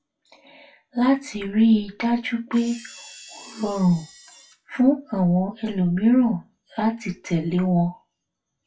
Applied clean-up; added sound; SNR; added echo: classical method WPE with log-MMSE.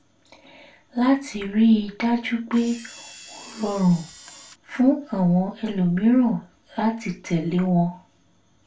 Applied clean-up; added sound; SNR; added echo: none; Camera; 20 dB; reverberation time 0.2 s.